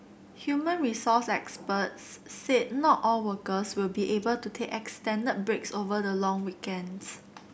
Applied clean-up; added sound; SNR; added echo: none; none; none; none.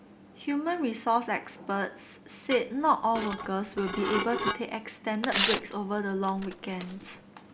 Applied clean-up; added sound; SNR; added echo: none; Tearing + Dishes, pots, and pans / Glass; 3 dB; none.